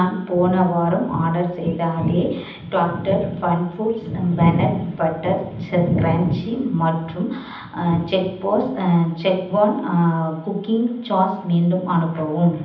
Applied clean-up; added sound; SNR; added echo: none; none; none; reverberation time 0.8 s.